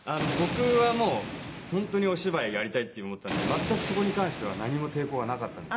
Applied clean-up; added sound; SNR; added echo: none; Thunder; 6 dB; none.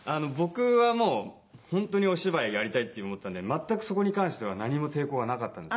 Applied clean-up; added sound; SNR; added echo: none; none; none; none.